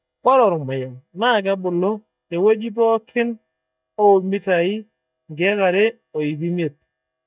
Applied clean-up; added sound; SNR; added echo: neural mask model DeepFilterNet 3.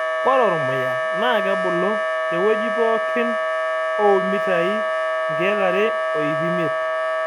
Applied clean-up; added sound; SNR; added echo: none; Wind instrument, woodwind instrument; -2 dB; none.